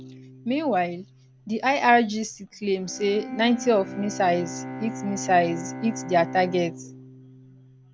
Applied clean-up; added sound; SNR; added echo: none; Bowed string instrument; 13 dB; none.